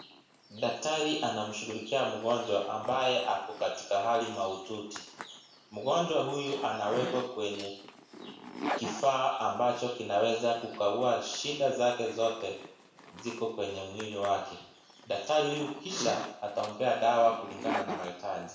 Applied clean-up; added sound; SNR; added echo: none; Zipper (clothing); 13 dB; reverberation time 0.6 s.